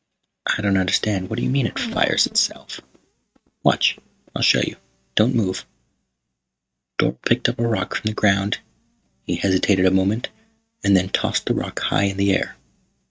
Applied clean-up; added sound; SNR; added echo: neural mask model RNNoise.